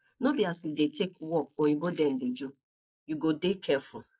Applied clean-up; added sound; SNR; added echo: neural mask model Resemble Enhance denoiser.